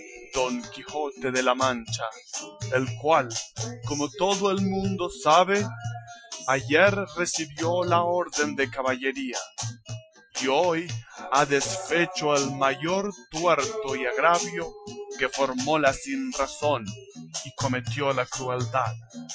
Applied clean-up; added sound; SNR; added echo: classical method Wiener filter.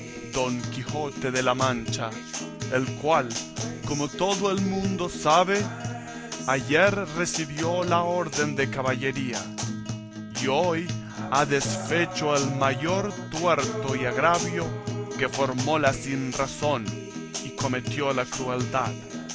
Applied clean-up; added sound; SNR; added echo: none; Acoustic guitar; 6 dB; none.